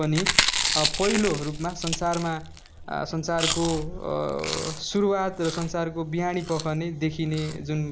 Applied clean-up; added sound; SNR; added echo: none; Chewing, mastication; 4 dB; none.